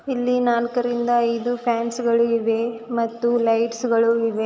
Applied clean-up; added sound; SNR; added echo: none; none; none; none.